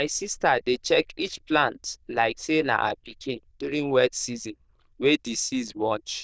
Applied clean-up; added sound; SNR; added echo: neural diffusion model UNIVERSE++.